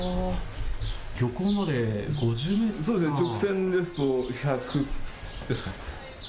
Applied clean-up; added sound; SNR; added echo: none; Chirp, tweet; 19 dB; none.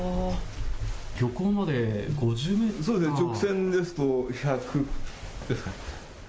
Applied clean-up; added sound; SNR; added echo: none; none; none; none.